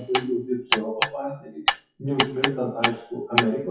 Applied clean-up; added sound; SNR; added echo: classical method WPE with log-MMSE.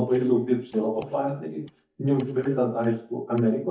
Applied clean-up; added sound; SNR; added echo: neural mask model DeepFilterNet 3.